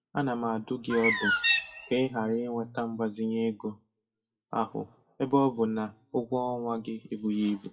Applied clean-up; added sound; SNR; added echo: classical method WPE with log-MMSE.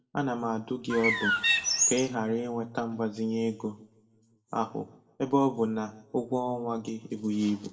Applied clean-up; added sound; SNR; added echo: none; Bird; -4 dB; reverberation time 0.7 s.